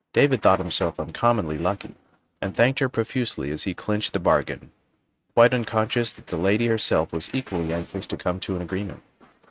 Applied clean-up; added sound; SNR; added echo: neural mask model RNNoise.